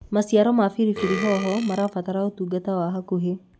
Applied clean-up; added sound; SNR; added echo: none; Burping, eructation; 11 dB; none.